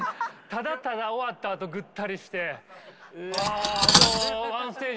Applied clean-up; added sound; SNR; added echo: none; Cutlery, silverware; -3 dB; none.